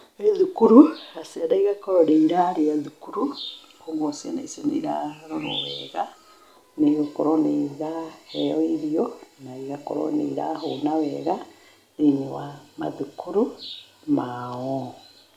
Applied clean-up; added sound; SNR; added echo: none; none; none; none.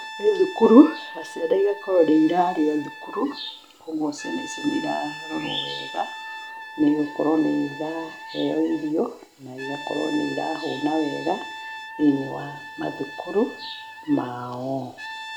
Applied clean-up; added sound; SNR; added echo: none; Brass instrument; 14 dB; none.